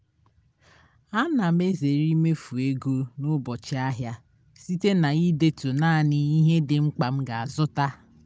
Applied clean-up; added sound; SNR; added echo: none; none; none; none.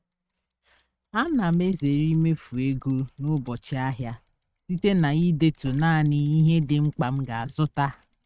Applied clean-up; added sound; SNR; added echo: neural mask model RNNoise.